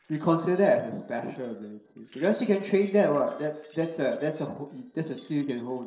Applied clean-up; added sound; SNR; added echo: neural separator model SepFormer DNS4.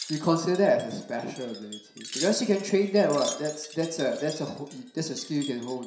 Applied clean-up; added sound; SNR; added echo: none; Wind chime; 14 dB; reverberation time 0.7 s.